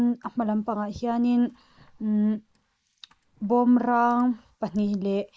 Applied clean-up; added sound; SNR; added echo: neural mask model Resemble Enhance denoiser.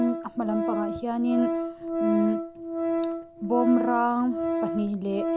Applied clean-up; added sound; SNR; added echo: none; Organ; 1 dB; none.